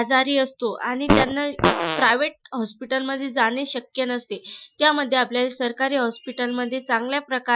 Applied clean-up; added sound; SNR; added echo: classical method Wiener filter.